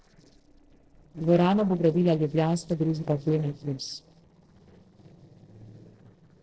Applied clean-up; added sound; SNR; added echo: neural separator model SepFormer DNS4.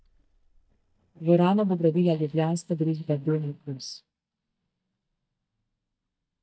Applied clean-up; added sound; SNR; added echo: neural mask model DeepFilterNet 3.